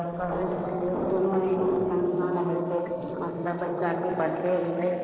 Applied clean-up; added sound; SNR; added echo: neural mask model Resemble Enhance denoiser.